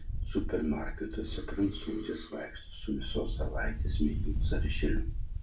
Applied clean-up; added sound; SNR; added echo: none; Wind; -3 dB; reverberation time 0.2 s.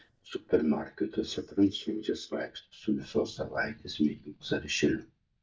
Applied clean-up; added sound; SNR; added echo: neural mask model DeepFilterNet 3.